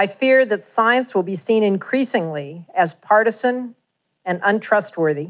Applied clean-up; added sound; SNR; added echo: none; none; none; none.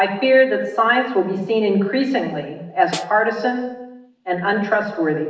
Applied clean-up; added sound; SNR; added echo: none; Snare drum; 17 dB; reverberation time 0.9 s.